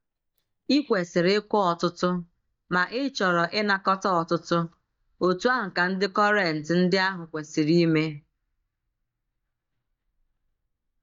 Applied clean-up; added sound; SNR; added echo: neural mask model DeepFilterNet 3.